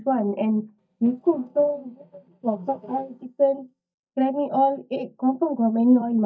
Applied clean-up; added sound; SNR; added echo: neural mask model DeepFilterNet 3.